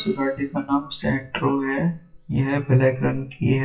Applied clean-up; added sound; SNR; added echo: classical method WPE with log-MMSE.